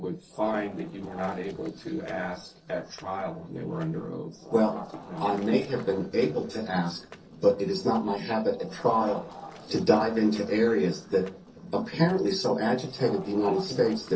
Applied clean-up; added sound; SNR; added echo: neural separator model SepFormer DNS4.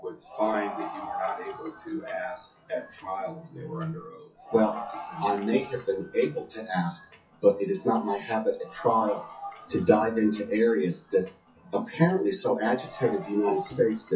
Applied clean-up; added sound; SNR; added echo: classical method WPE with log-MMSE.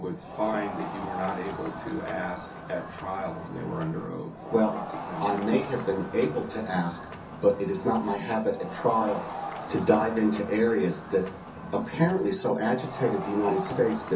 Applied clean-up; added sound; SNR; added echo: none; Crowd; 11 dB; reverberation time 0.3 s.